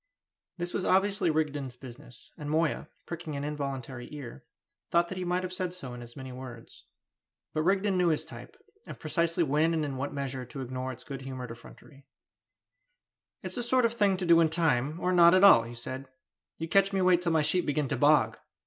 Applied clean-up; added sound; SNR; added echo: none; none; none; none.